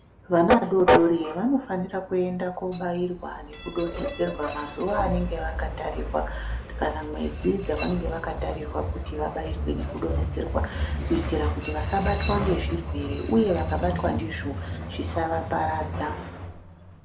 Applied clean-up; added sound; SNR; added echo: none; Train; 2 dB; reverberation time 0.9 s.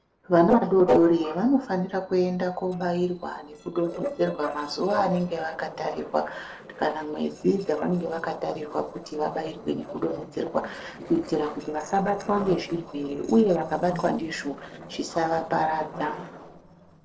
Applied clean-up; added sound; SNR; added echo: neural separator model SepFormer DNS4.